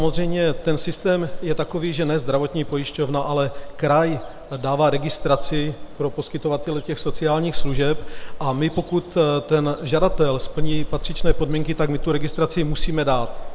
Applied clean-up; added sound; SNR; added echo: none; Ocean; 2 dB; none.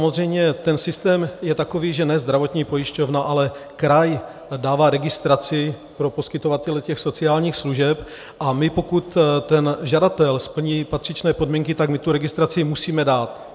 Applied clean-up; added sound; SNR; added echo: none; none; none; none.